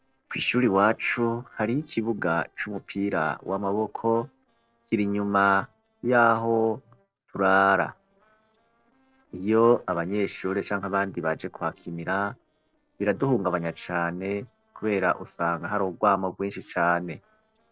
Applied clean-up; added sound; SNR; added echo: neural separator model SepFormer DNS4.